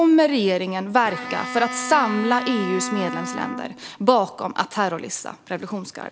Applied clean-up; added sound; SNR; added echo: none; Bowed string instrument; 9 dB; none.